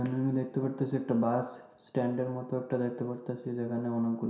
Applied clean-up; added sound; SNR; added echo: none; none; none; reverberation time 0.7 s.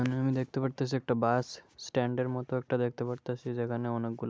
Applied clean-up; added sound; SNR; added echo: none; none; none; none.